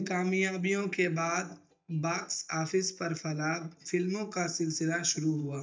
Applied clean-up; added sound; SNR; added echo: neural mask model DeepFilterNet 3.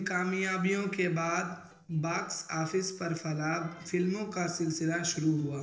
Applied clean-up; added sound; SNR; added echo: neural separator model SepFormer DNS4.